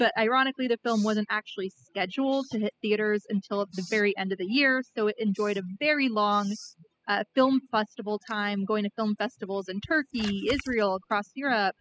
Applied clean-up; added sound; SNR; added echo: classical method spectral subtraction.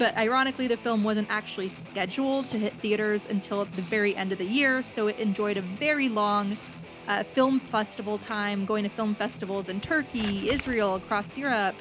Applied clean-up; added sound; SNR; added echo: none; Guitar + Writing; 15 dB; none.